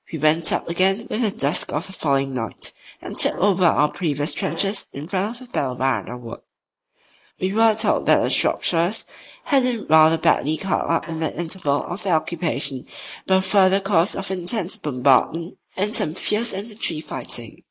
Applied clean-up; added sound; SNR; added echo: neural mask model Resemble Enhance denoiser.